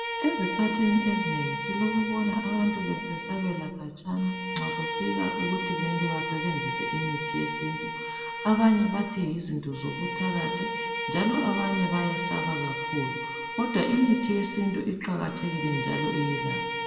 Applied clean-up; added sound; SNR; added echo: none; Bowed string instrument; 5 dB; reverberation time 1.1 s.